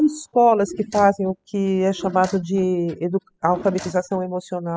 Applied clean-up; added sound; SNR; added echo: classical method spectral subtraction.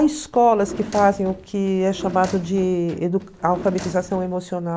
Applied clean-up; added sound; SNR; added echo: none; Drawer open or close; 14 dB; none.